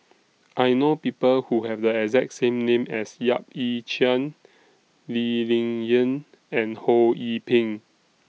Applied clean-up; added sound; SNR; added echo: none; none; none; none.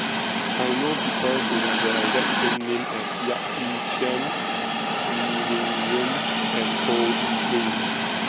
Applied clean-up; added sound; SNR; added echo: none; Hiss; -5 dB; none.